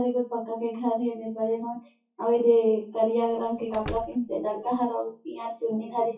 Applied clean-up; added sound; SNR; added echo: classical method WPE with log-MMSE.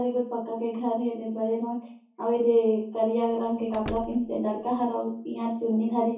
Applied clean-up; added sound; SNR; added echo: none; Slam; 17 dB; reverberation time 0.6 s.